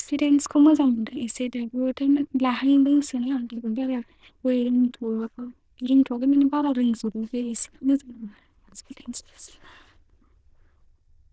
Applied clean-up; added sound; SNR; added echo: neural diffusion model UNIVERSE++.